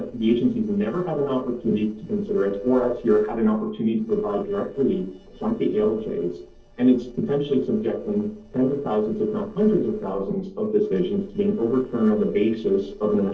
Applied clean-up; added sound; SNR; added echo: neural separator model SepFormer DNS4.